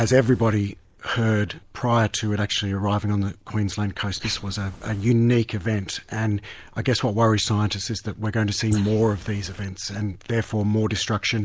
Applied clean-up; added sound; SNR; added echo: neural mask model Resemble Enhance denoiser.